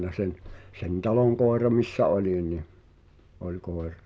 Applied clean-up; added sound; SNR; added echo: none; none; none; none.